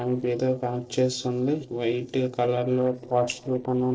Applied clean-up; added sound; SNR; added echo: neural separator model SepFormer DNS4.